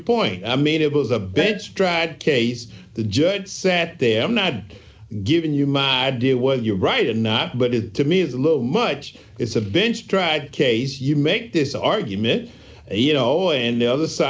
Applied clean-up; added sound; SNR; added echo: none; none; none; none.